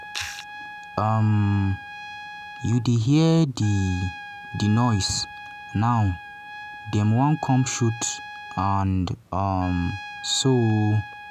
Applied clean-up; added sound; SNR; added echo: none; Trumpet; 15 dB; none.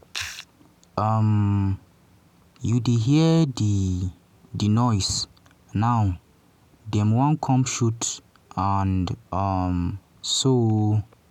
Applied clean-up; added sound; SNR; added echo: none; none; none; none.